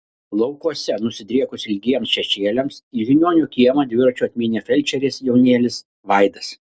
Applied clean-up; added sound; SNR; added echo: none; none; none; none.